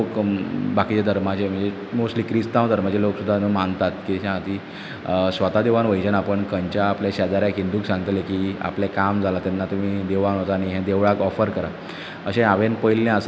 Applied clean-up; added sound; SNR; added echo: none; none; none; none.